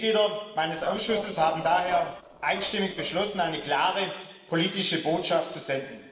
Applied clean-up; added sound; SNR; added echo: neural separator model SepFormer DNS4.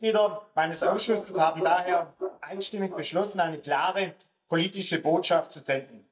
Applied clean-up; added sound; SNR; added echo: neural mask model DeepFilterNet 3.